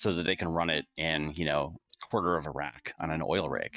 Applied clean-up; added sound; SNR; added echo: neural mask model DeepFilterNet 3.